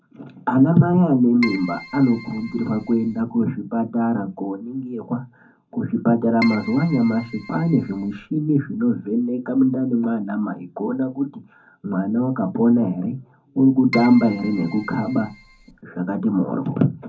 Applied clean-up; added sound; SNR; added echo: none; Keyboard (musical); 15 dB; reverberation time 0.3 s.